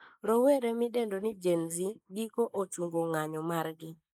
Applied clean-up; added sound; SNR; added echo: neural mask model Resemble Enhance denoiser.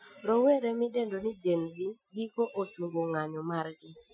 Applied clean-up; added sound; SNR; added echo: classical method Wiener filter.